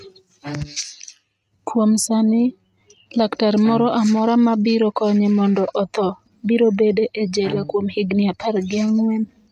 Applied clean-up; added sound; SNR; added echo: neural mask model RNNoise.